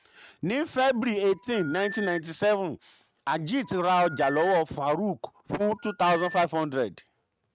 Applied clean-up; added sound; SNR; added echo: neural mask model RNNoise.